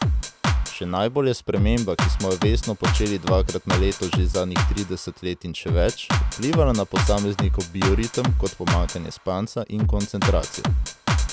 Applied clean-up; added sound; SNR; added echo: none; Drum kit; -2 dB; none.